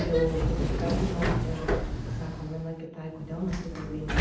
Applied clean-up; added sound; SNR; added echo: none; Sliding door; -4 dB; reverberation time 0.8 s.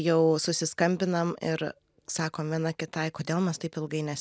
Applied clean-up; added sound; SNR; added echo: none; none; none; none.